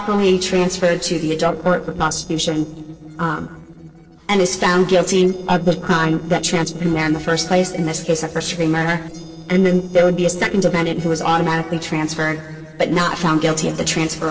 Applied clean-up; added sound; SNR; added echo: neural separator model SepFormer DNS4.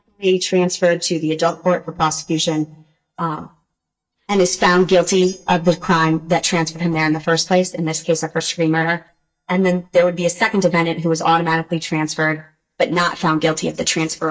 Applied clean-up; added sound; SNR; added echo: neural mask model DeepFilterNet 3.